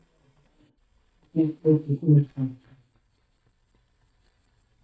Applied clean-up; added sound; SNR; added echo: neural mask model DeepFilterNet 3.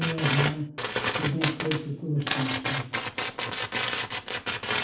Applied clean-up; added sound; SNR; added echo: none; Tools; -2 dB; reverberation time 0.7 s.